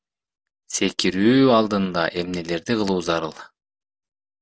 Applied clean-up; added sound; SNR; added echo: none; none; none; none.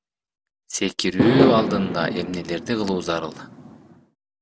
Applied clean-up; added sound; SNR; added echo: none; Fireworks; 1 dB; none.